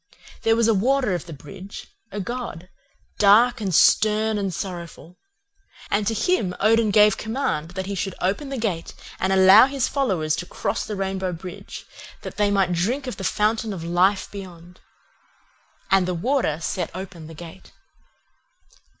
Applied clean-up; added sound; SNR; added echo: none; none; none; none.